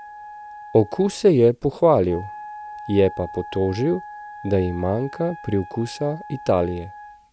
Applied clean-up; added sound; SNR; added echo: none; Wind instrument, woodwind instrument; 16 dB; none.